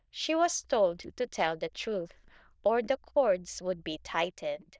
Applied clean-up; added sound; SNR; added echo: neural diffusion model UNIVERSE++.